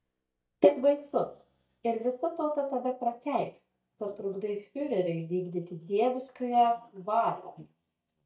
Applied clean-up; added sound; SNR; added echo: neural mask model DeepFilterNet 3.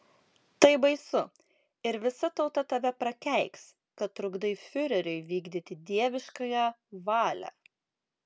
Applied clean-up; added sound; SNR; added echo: none; none; none; none.